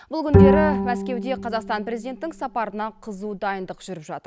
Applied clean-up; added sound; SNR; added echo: none; Bowed string instrument; -5 dB; none.